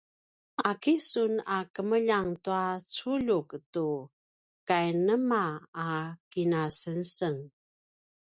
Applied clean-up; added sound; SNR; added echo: none; none; none; none.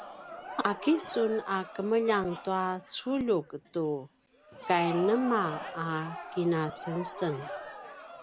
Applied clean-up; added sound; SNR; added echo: none; Crowd; 11 dB; none.